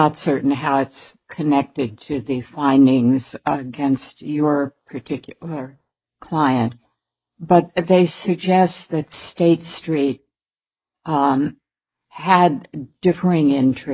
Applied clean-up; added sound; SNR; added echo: neural mask model Resemble Enhance denoiser.